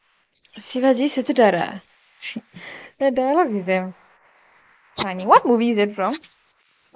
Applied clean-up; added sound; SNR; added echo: neural mask model Resemble Enhance denoiser.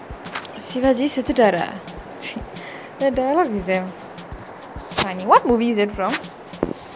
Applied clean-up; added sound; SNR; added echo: none; Drum kit; 19 dB; none.